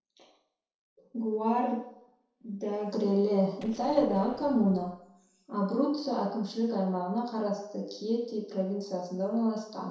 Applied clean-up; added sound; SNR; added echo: neural separator model SepFormer DNS4.